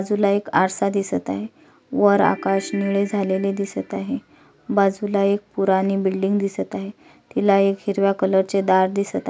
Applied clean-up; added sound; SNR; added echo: none; Ringtone / Keyboard (musical); 17 dB; none.